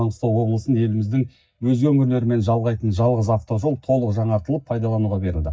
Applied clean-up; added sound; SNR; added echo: neural mask model DeepFilterNet 3.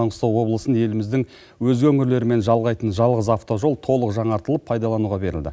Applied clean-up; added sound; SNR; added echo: none; none; none; none.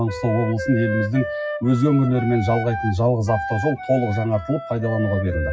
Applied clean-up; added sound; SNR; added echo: classical method WPE with log-MMSE.